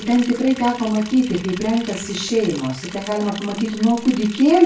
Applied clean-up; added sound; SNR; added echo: none; Liquid; 17 dB; reverberation time 0.3 s.